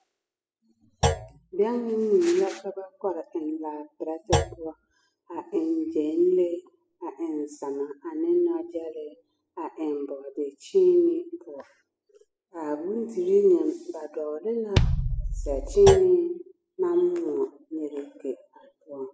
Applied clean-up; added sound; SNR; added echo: classical method spectral subtraction.